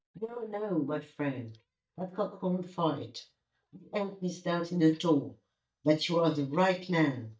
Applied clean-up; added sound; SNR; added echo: neural mask model DeepFilterNet 3.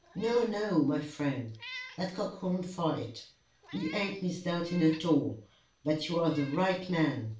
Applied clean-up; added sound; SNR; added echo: none; Meow; 20 dB; reverberation time 0.3 s.